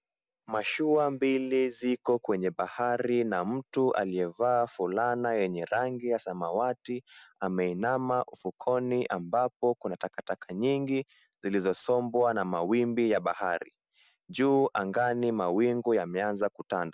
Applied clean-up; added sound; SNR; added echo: none; none; none; none.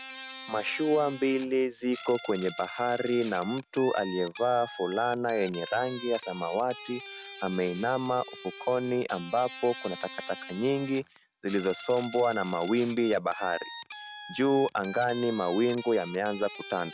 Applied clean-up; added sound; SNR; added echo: none; Guitar; 14 dB; none.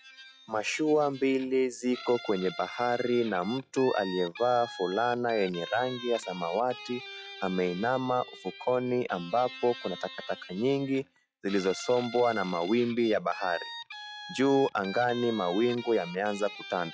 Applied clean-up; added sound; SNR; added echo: classical method log-MMSE.